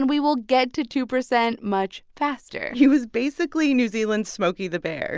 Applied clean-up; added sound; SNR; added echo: none; none; none; none.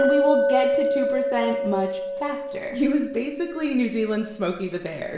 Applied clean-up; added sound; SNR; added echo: none; Chink, clink; 0 dB; reverberation time 1.0 s.